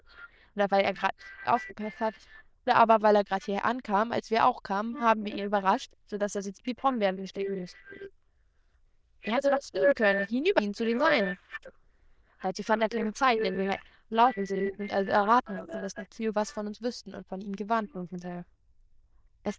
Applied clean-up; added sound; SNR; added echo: neural diffusion model UNIVERSE++.